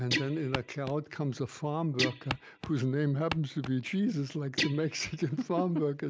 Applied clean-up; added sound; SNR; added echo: none; Walk, footsteps + Guitar; 6 dB; none.